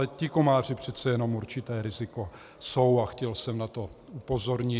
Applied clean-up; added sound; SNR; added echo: none; none; none; none.